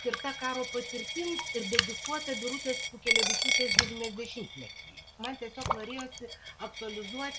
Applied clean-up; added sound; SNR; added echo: none; Raindrop + Coin (dropping); -4 dB; none.